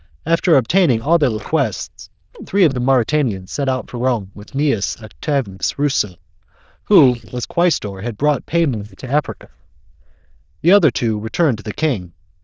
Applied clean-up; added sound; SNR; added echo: neural diffusion model UNIVERSE++.